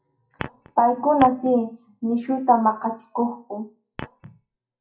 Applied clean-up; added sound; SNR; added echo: classical method WPE with log-MMSE.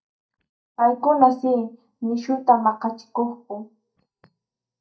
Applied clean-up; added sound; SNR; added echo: neural mask model DeepFilterNet 3.